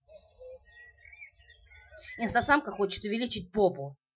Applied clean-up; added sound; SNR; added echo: classical method Wiener filter.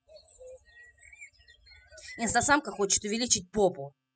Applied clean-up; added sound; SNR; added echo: classical method spectral subtraction.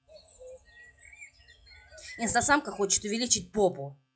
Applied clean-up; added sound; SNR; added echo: classical method log-MMSE.